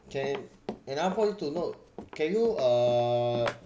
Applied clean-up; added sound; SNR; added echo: none; Run; 14 dB; none.